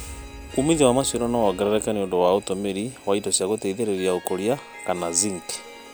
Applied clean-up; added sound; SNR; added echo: none; Harp + Alarm; 18 dB; none.